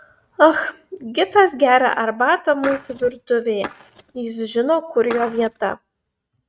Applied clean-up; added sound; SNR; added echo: neural mask model RNNoise.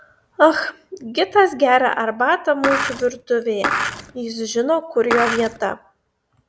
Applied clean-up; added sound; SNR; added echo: none; Skateboard; 3 dB; none.